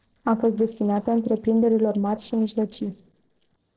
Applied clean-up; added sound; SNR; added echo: neural separator model SepFormer DNS4.